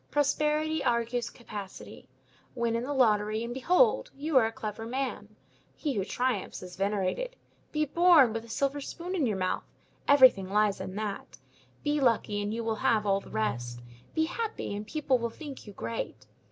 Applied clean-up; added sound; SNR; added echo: none; none; none; none.